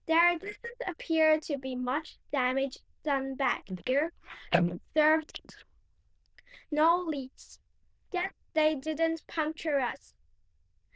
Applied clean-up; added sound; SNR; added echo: neural diffusion model UNIVERSE++.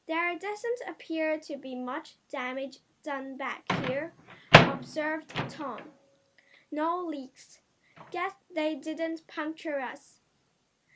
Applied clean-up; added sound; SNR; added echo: none; Microwave oven; -2 dB; none.